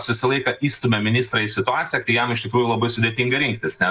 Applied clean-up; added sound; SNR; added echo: neural mask model Resemble Enhance denoiser.